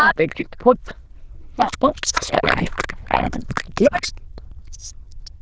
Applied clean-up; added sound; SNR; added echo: neural diffusion model UNIVERSE++.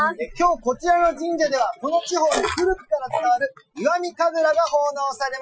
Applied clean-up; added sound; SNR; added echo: classical method Wiener filter.